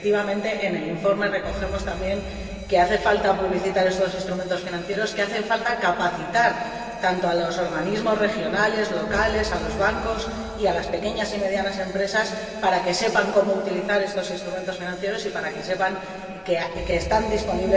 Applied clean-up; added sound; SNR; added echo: none; Alarm; 15 dB; reverberation time 2.6 s.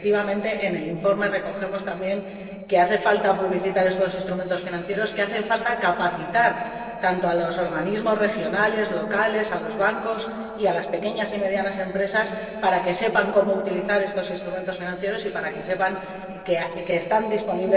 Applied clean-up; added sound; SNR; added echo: neural separator model SepFormer DNS4.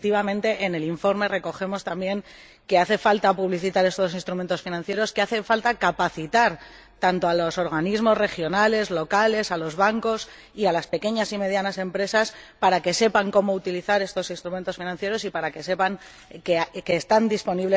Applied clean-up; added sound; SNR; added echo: none; none; none; none.